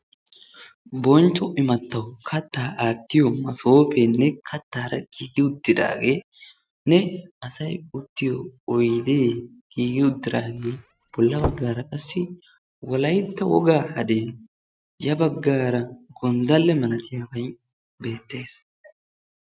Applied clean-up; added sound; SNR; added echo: neural mask model RNNoise.